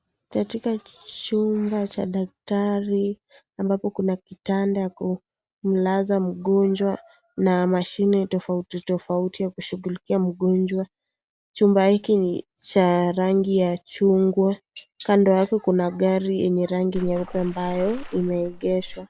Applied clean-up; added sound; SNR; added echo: none; Water / Splash, splatter; 13 dB; none.